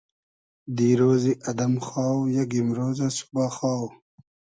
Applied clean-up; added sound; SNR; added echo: none; none; none; none.